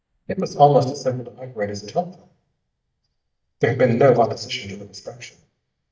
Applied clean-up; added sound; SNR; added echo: neural mask model DeepFilterNet 3.